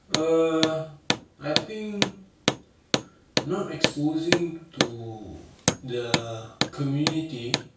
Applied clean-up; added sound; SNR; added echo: none; Hammer; 0 dB; reverberation time 0.5 s.